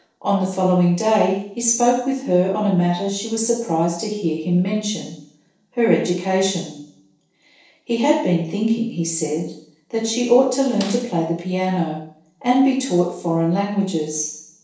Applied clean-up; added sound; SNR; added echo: neural separator model SepFormer DNS4.